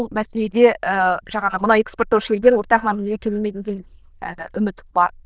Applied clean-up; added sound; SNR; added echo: neural diffusion model UNIVERSE++.